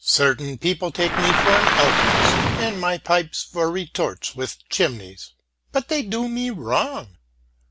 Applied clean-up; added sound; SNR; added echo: none; Waves, surf; -4 dB; none.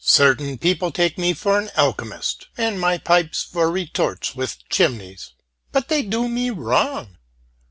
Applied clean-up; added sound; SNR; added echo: none; none; none; none.